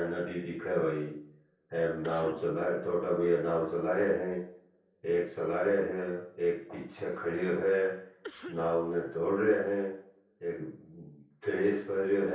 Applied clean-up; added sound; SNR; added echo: neural separator model SepFormer DNS4.